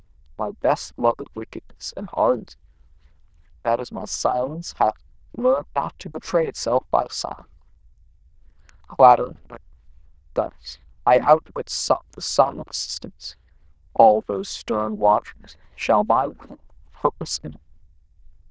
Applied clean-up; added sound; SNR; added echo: neural diffusion model UNIVERSE++.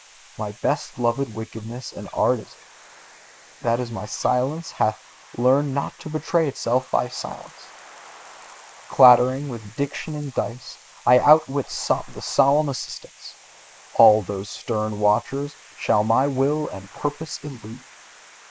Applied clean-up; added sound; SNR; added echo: neural mask model Resemble Enhance denoiser.